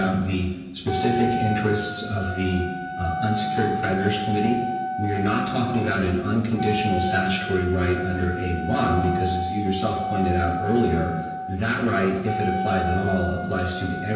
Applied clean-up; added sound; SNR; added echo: none; Wind instrument, woodwind instrument; 6 dB; reverberation time 1.0 s.